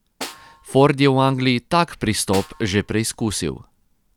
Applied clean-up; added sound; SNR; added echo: none; Snare drum; 19 dB; none.